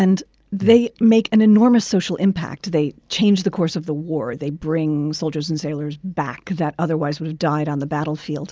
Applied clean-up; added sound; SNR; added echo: none; none; none; none.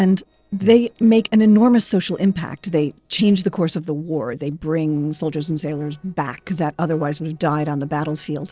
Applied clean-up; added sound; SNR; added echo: neural separator model SepFormer DNS4.